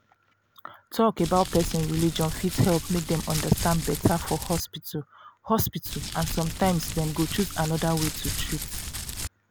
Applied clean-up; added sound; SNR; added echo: none; Crumpling, crinkling; 6 dB; none.